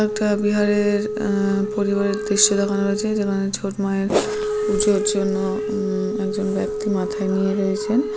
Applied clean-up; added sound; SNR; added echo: none; Wind instrument, woodwind instrument; 5 dB; none.